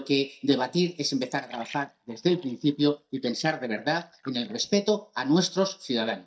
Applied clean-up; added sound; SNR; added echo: neural mask model DeepFilterNet 3.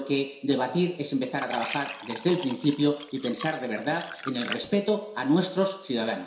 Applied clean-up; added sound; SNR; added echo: none; Fill (with liquid); 11 dB; reverberation time 0.7 s.